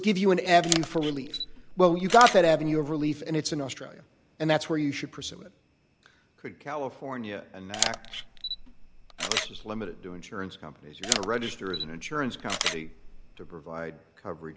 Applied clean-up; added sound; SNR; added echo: none; Camera; 6 dB; none.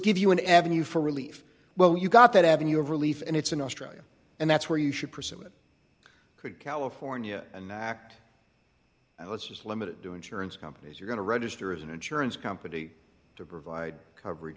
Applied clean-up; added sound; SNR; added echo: none; none; none; none.